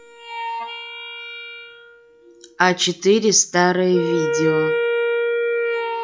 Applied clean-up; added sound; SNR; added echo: classical method log-MMSE.